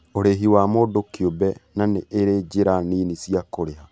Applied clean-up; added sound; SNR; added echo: none; none; none; none.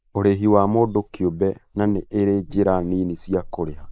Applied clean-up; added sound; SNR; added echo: neural mask model Resemble Enhance denoiser.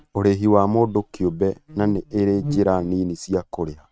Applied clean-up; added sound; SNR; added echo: neural mask model RNNoise.